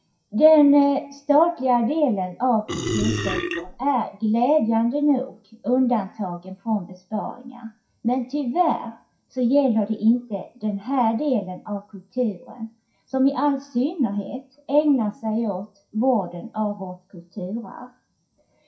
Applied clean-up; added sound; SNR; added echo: classical method WPE with log-MMSE.